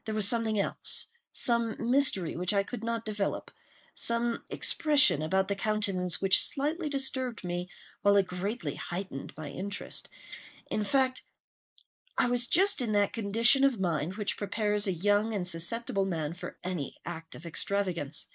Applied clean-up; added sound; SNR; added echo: neural mask model Resemble Enhance denoiser.